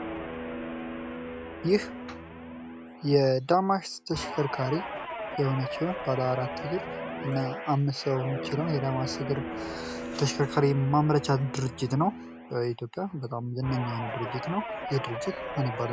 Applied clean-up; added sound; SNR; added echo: none; Guitar; 8 dB; none.